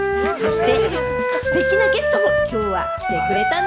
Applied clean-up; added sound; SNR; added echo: none; Wind instrument, woodwind instrument; -4 dB; none.